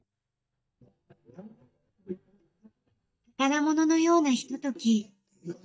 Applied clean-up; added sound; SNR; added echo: neural mask model DeepFilterNet 3.